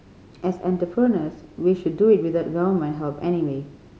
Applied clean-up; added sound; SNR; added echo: none; none; none; none.